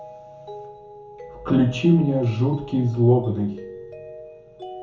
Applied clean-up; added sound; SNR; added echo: none; Mallet percussion; 16 dB; reverberation time 0.5 s.